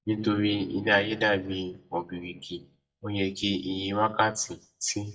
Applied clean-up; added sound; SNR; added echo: neural mask model DeepFilterNet 3.